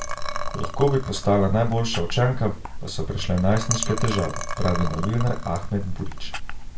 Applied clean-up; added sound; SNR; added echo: none; Liquid; 2 dB; reverberation time 0.3 s.